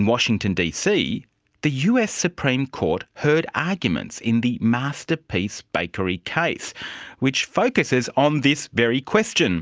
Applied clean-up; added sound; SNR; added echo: none; none; none; none.